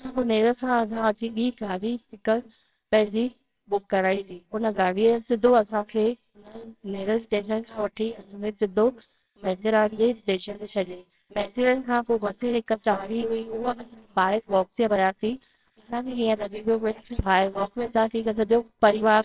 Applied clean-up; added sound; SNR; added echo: neural separator model SepFormer WHAMR!.